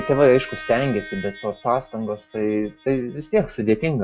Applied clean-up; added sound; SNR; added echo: classical method log-MMSE.